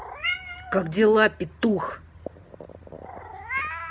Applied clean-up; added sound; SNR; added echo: none; Meow; 10 dB; none.